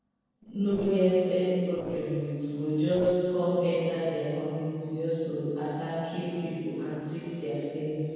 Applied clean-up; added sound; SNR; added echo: neural separator model SepFormer DNS4.